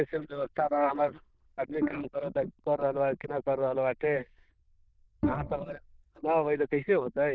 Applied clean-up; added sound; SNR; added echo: neural diffusion model UNIVERSE++.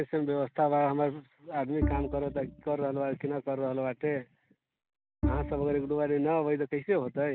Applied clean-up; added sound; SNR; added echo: none; Bowed string instrument; 6 dB; none.